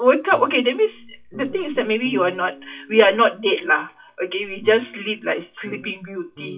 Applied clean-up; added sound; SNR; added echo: classical method WPE with log-MMSE.